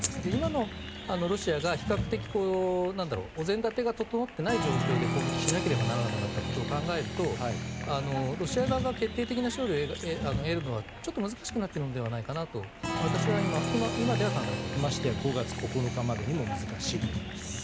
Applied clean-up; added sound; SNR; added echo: none; Rattle (instrument) + Applause; 2 dB; none.